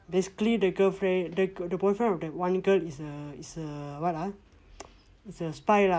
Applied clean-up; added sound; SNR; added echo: none; none; none; none.